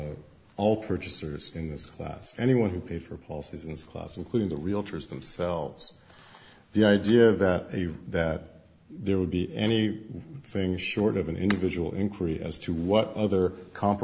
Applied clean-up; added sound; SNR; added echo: none; none; none; none.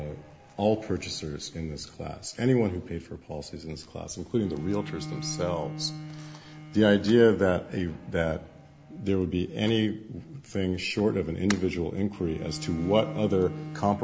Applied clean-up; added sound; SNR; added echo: none; Bowed string instrument; 15 dB; none.